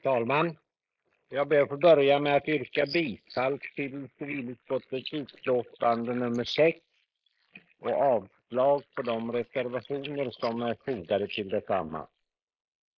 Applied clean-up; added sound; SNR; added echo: neural mask model Resemble Enhance denoiser.